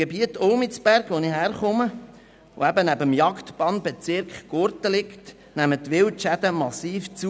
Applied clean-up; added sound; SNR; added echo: none; none; none; none.